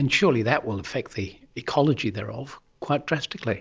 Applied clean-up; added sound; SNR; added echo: none; none; none; none.